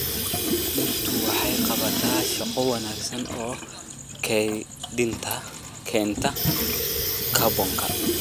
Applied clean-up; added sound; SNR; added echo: none; Sink (filling or washing) / Water tap, faucet; -2 dB; none.